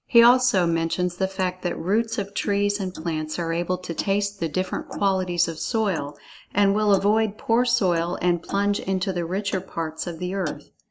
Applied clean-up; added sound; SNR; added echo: neural mask model Resemble Enhance denoiser.